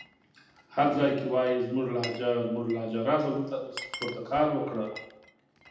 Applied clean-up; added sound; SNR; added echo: none; Glass; 17 dB; reverberation time 0.8 s.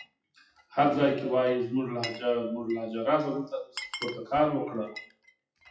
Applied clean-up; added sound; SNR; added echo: classical method WPE with log-MMSE.